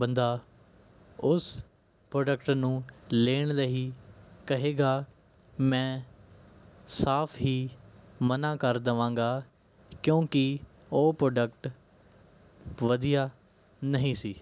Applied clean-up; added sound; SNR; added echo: none; none; none; none.